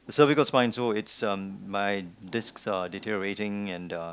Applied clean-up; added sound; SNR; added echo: none; none; none; none.